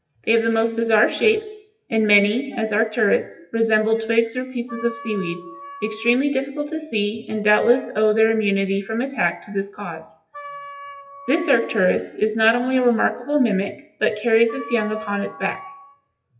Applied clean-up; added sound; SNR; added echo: classical method WPE with log-MMSE.